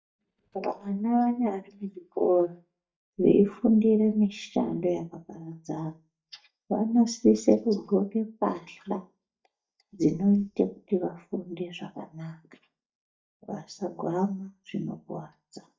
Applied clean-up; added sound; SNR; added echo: neural mask model DeepFilterNet 3.